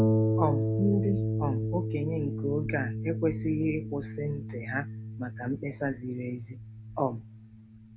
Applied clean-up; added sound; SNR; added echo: none; Harp; -1 dB; none.